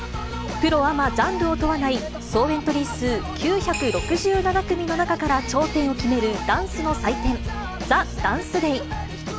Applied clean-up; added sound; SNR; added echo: none; none; none; none.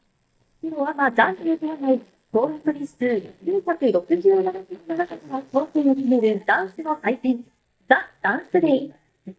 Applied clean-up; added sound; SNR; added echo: neural mask model DeepFilterNet 3.